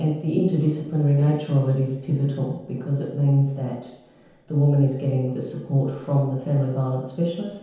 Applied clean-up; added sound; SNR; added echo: none; none; none; reverberation time 0.9 s.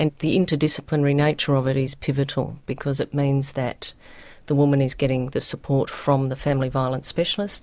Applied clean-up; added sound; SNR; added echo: none; none; none; none.